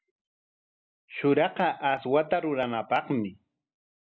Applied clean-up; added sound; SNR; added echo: none; none; none; none.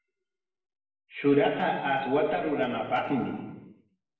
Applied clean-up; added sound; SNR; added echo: none; none; none; reverberation time 1.1 s.